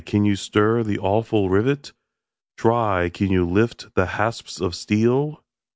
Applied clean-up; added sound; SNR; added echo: none; none; none; none.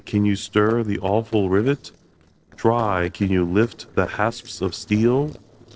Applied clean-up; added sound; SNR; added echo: neural separator model SepFormer DNS4.